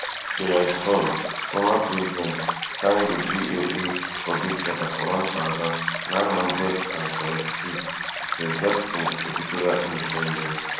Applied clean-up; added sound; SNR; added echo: none; Stream; 3 dB; reverberation time 0.9 s.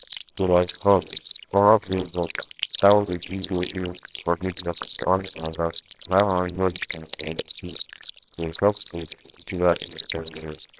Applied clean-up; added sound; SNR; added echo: neural separator model SepFormer WHAMR!.